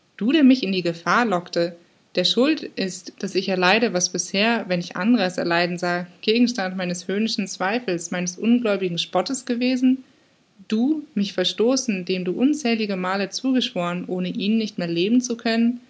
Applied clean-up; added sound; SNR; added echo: none; none; none; none.